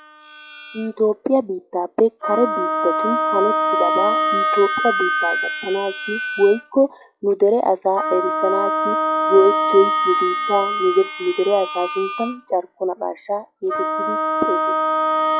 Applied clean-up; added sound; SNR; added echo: classical method log-MMSE.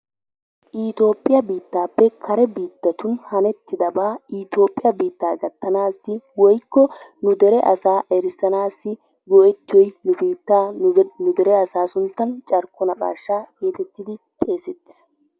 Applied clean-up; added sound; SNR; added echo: none; none; none; none.